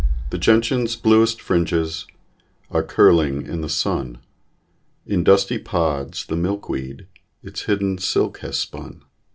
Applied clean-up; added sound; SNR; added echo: none; Bass drum; 13 dB; reverberation time 0.2 s.